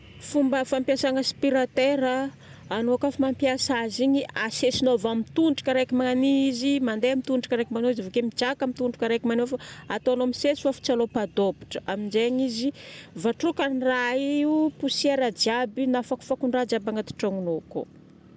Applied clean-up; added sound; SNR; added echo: none; none; none; none.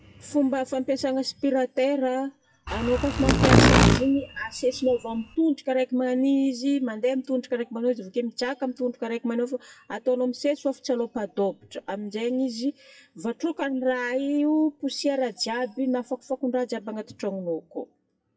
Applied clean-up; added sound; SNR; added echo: classical method WPE with log-MMSE.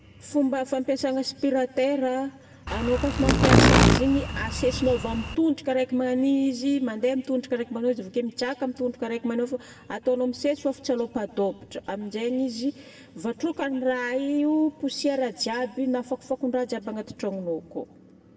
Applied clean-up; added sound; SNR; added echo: none; Insect; -5 dB; reverberation time 0.9 s.